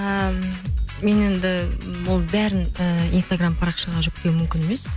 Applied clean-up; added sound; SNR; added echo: none; none; none; none.